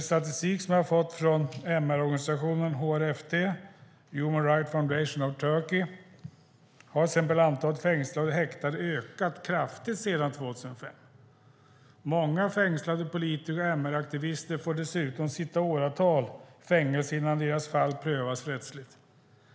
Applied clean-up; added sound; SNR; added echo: none; none; none; none.